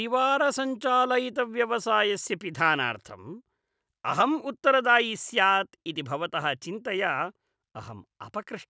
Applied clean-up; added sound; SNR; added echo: none; none; none; none.